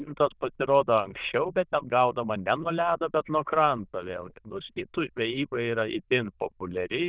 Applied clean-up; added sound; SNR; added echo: neural diffusion model UNIVERSE++.